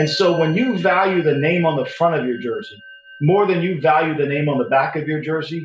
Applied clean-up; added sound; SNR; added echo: none; Musical instrument; 20 dB; none.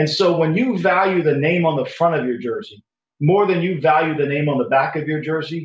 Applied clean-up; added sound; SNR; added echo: none; none; none; none.